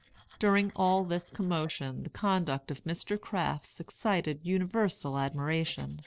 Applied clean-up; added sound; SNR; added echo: neural separator model SepFormer DNS4.